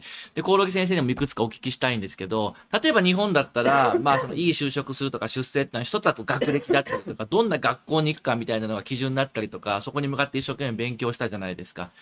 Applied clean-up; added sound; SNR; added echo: neural mask model RNNoise.